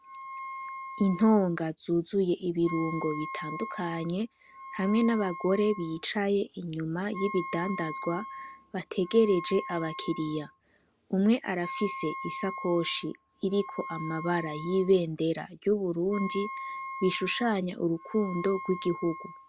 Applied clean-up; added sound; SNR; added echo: none; Wind instrument, woodwind instrument; 12 dB; none.